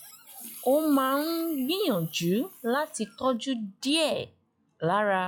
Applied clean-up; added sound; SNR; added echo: classical method log-MMSE.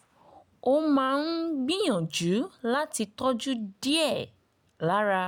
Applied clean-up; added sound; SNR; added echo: none; none; none; none.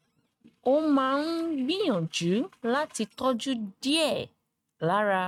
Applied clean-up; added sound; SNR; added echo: neural mask model RNNoise.